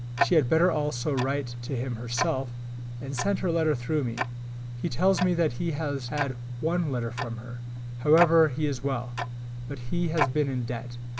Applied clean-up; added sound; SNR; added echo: none; Tick-tock; 5 dB; none.